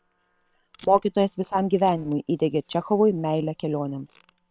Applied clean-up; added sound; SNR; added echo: neural separator model SepFormer WHAM!.